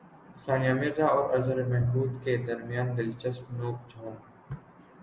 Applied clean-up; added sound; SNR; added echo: none; none; none; none.